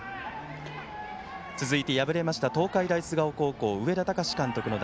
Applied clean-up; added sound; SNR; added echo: none; none; none; none.